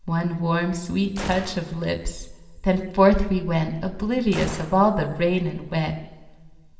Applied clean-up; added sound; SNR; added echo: none; Gunshot, gunfire; 16 dB; reverberation time 1.7 s.